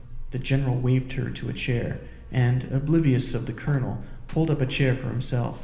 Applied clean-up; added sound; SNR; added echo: none; Buzz; 11 dB; reverberation time 1.1 s.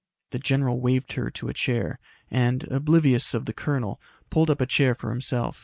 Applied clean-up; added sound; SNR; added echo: none; none; none; none.